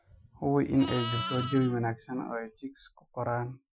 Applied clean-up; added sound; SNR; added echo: classical method Wiener filter.